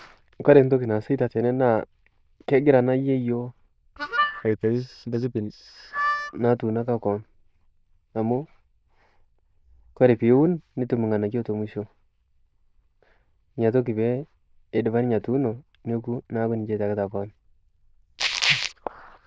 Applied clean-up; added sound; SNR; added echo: neural diffusion model UNIVERSE++.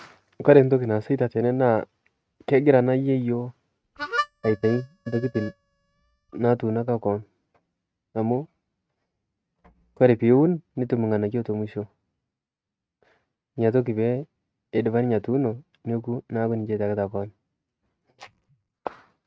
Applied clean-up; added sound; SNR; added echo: neural mask model RNNoise.